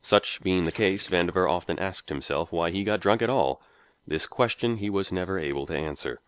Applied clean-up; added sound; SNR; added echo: neural separator model SepFormer DNS4.